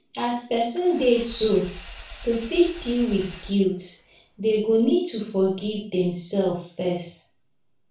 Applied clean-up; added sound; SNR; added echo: none; Engine / Vehicle; 17 dB; reverberation time 0.4 s.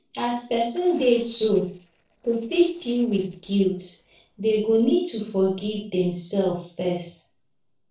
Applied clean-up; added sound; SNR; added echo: neural separator model SepFormer DNS4.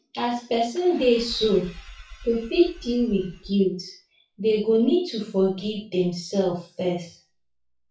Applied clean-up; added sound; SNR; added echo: classical method WPE with log-MMSE.